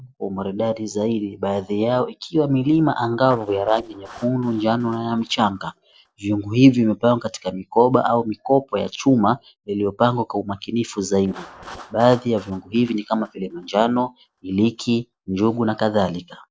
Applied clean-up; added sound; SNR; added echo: neural separator model SepFormer DNS4.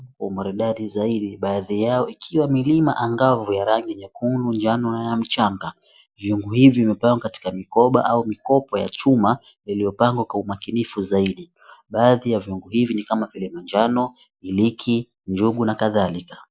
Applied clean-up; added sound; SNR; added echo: none; none; none; none.